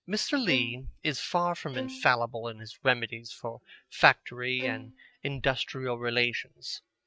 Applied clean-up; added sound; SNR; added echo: neural mask model RNNoise.